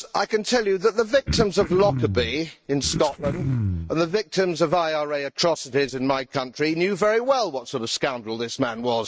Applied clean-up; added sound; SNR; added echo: neural mask model RNNoise.